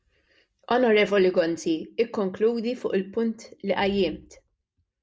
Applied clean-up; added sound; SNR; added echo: none; none; none; none.